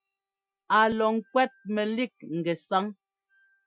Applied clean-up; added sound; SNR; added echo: classical method Wiener filter.